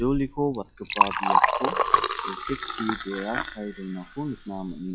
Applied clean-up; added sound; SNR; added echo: classical method log-MMSE.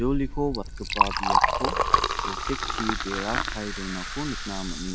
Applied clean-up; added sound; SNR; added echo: none; Liquid; -5 dB; none.